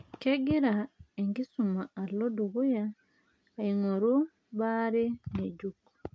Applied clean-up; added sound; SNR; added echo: none; none; none; none.